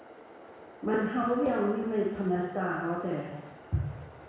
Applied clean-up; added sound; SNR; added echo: none; Train; 18 dB; reverberation time 1.1 s.